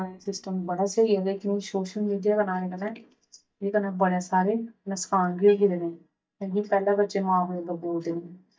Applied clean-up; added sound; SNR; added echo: neural mask model DeepFilterNet 3.